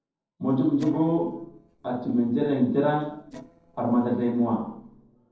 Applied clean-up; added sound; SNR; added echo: neural separator model SepFormer DNS4.